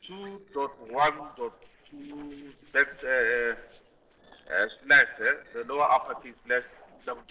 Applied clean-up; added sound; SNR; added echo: neural separator model SepFormer DNS4.